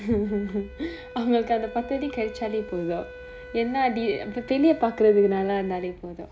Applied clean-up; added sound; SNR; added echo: none; Wind instrument, woodwind instrument; 17 dB; reverberation time 0.5 s.